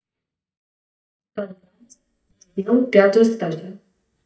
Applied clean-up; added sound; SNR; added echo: neural mask model DeepFilterNet 3.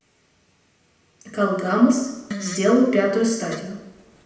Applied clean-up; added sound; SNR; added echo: none; Fart; 16 dB; reverberation time 0.9 s.